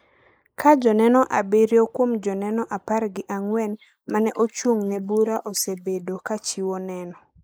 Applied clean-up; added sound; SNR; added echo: neural mask model Resemble Enhance denoiser.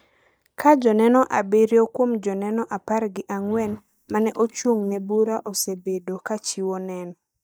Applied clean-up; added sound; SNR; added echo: neural mask model DeepFilterNet 3.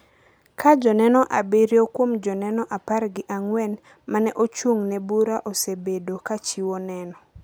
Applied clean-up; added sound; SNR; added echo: none; none; none; none.